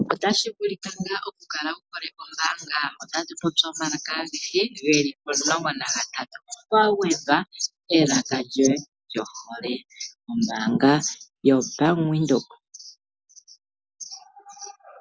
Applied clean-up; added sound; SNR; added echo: none; none; none; none.